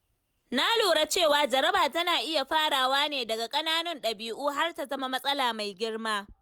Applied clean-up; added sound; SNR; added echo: none; none; none; none.